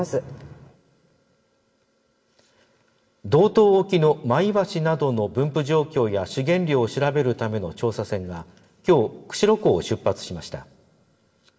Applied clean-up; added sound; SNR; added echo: none; none; none; reverberation time 1.0 s.